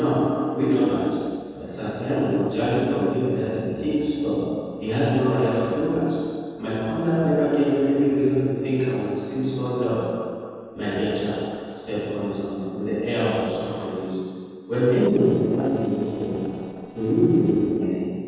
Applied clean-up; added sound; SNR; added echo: neural separator model SepFormer DNS4.